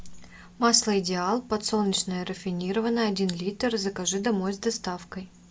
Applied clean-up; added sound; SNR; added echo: none; none; none; none.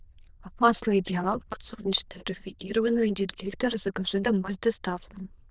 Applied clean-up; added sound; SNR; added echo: neural diffusion model UNIVERSE++.